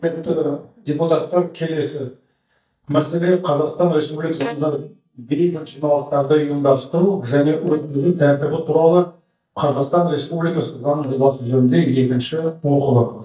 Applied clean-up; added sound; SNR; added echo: neural mask model DeepFilterNet 3.